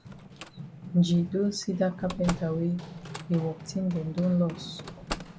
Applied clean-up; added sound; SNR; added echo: none; Run + Slam; 11 dB; none.